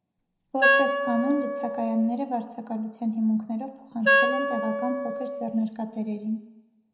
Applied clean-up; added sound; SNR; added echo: none; Wind instrument, woodwind instrument; -2 dB; reverberation time 0.8 s.